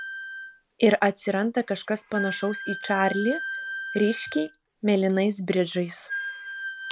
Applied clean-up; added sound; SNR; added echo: none; Wind instrument, woodwind instrument; 10 dB; none.